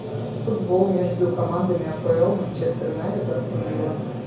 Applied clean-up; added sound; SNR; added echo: none; none; none; reverberation time 0.6 s.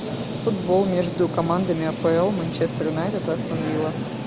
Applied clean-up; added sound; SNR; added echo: none; none; none; none.